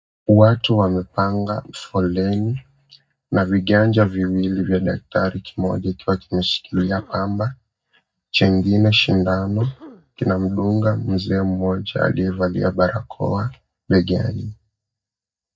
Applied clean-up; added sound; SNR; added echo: neural mask model DeepFilterNet 3.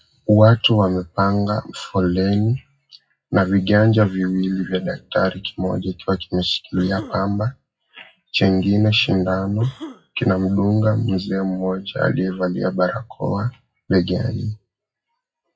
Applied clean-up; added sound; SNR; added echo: classical method WPE with log-MMSE.